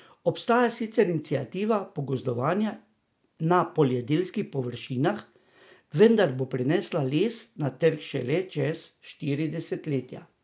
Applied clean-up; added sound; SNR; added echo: none; none; none; none.